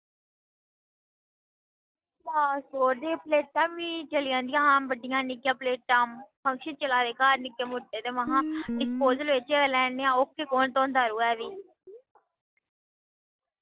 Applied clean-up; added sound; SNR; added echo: neural mask model DeepFilterNet 3.